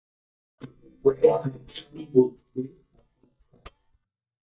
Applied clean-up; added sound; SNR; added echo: neural mask model DeepFilterNet 3.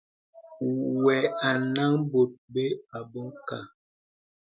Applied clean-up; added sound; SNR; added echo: none; none; none; none.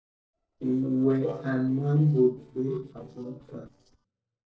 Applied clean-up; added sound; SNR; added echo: neural separator model SepFormer DNS4.